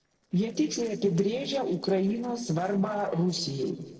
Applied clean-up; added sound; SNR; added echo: neural separator model SepFormer DNS4.